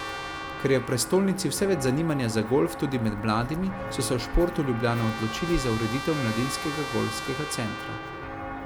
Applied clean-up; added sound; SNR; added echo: none; Walk, footsteps + Trumpet; 7 dB; none.